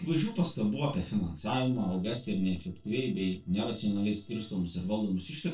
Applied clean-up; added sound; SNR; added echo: neural separator model SepFormer DNS4.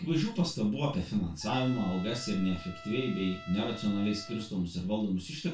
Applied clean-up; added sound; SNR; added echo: none; Trumpet; 17 dB; reverberation time 0.2 s.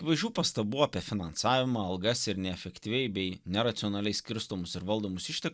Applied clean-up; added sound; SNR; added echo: none; none; none; none.